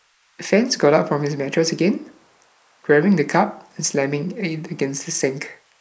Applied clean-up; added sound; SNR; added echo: neural mask model Resemble Enhance denoiser.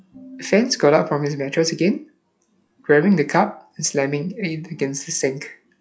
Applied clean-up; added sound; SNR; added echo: classical method log-MMSE.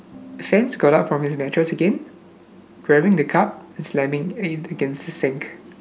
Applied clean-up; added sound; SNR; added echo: none; Piano; 17 dB; none.